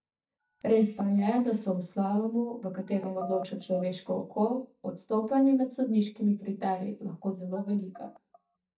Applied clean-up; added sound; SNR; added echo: neural mask model DeepFilterNet 3.